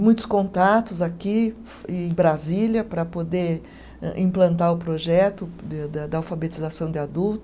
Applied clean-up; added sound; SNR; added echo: none; none; none; none.